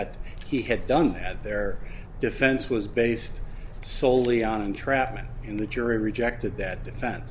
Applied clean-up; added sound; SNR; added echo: none; none; none; none.